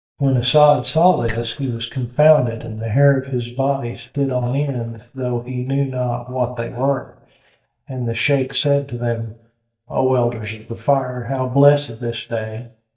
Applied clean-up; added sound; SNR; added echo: neural mask model DeepFilterNet 3.